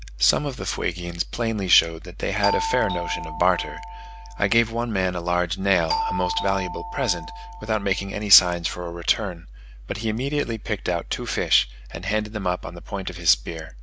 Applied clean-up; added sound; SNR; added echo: none; Doorbell; 5 dB; none.